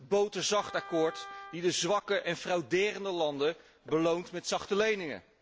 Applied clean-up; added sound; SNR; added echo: none; Wind instrument, woodwind instrument; 17 dB; none.